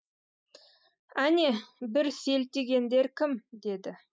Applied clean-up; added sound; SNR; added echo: neural mask model Resemble Enhance denoiser.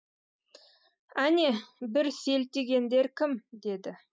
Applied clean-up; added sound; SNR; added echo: none; none; none; none.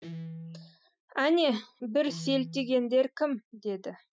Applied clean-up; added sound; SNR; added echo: classical method Wiener filter.